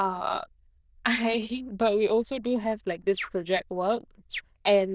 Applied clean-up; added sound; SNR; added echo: neural diffusion model UNIVERSE++.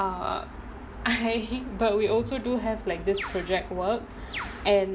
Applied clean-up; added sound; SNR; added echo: none; Bird; 9 dB; none.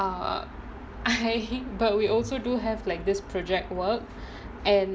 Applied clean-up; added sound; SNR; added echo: none; none; none; none.